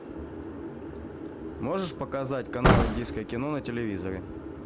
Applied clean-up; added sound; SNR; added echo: none; Slam / Car; -1 dB; none.